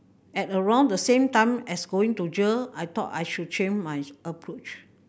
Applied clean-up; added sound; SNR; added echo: none; none; none; none.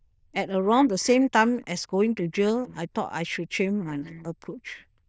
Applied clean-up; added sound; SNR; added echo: neural diffusion model UNIVERSE++.